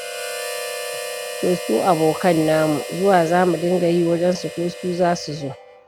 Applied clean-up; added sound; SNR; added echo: none; Harmonica; 10 dB; none.